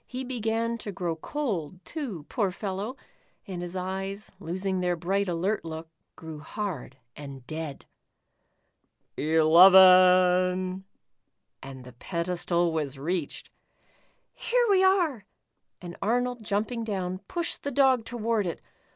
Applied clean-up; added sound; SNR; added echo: none; none; none; none.